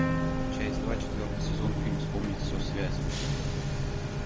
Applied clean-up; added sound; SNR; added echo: none; Plucked string instrument; 9 dB; none.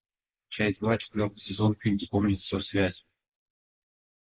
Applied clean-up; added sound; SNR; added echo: neural mask model Resemble Enhance denoiser.